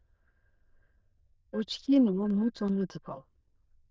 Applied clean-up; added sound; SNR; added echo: neural diffusion model UNIVERSE++.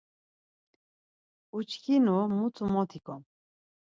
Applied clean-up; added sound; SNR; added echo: none; none; none; none.